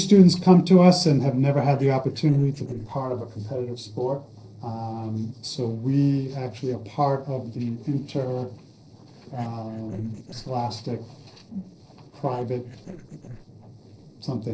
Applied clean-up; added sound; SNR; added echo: neural separator model SepFormer DNS4.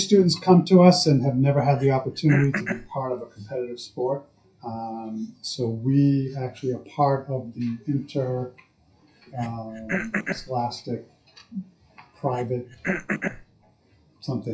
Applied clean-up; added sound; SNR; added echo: classical method WPE with log-MMSE.